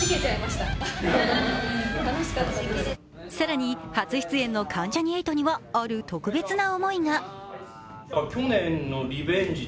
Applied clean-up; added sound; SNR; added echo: none; none; none; none.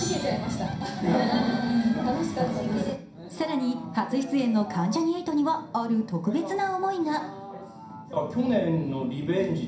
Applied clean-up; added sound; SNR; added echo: none; none; none; reverberation time 0.5 s.